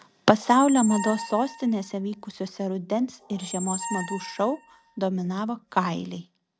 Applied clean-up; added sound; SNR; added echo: none; Squeak; 12 dB; none.